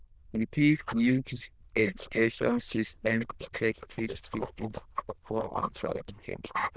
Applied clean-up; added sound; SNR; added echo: neural diffusion model UNIVERSE++.